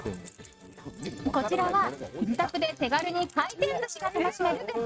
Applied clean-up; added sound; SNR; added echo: neural mask model RNNoise.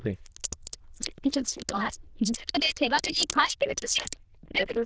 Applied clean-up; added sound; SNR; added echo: neural diffusion model UNIVERSE++.